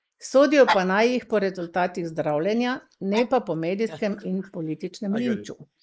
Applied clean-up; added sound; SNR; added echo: neural mask model Resemble Enhance denoiser.